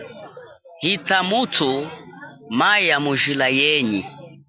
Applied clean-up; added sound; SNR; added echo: none; none; none; none.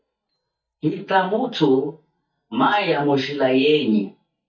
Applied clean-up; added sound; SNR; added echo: neural mask model DeepFilterNet 3.